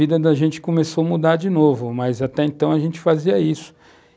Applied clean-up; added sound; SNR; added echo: none; none; none; none.